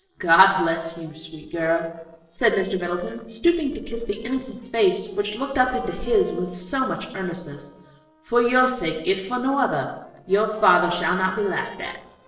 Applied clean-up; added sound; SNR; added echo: neural separator model SepFormer DNS4.